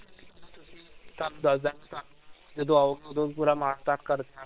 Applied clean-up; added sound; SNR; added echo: neural separator model SepFormer WHAM!.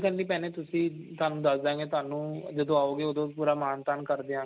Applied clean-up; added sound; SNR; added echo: none; none; none; none.